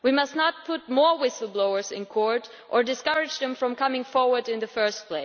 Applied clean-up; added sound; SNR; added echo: none; none; none; none.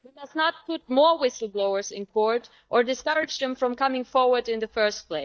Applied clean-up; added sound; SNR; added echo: neural mask model DeepFilterNet 3.